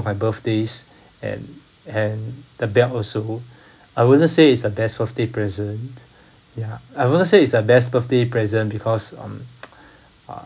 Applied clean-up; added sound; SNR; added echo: none; none; none; none.